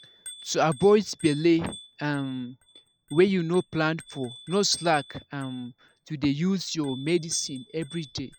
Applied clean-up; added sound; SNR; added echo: neural mask model RNNoise.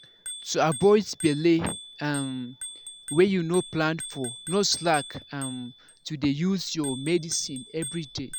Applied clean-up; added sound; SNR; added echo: none; Bicycle bell; 14 dB; none.